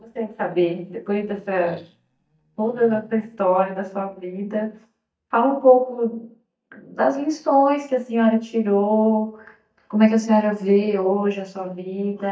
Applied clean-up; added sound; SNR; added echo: neural mask model DeepFilterNet 3.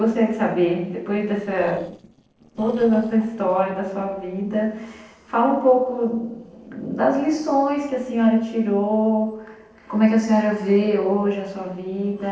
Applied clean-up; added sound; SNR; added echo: neural separator model SepFormer DNS4.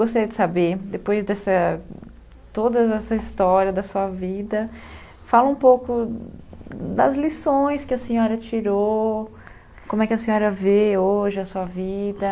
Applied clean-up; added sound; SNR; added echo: none; none; none; none.